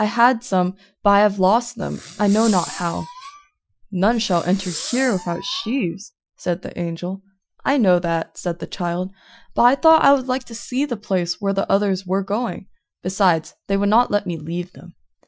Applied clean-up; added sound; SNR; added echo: classical method Wiener filter.